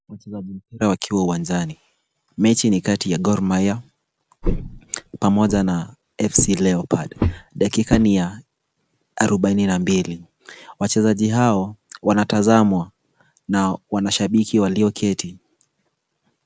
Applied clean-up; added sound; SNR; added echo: none; Walk, footsteps; 6 dB; none.